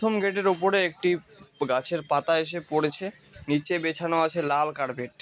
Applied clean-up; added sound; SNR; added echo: none; none; none; none.